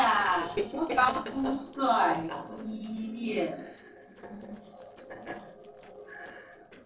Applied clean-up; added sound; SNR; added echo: neural separator model SepFormer DNS4.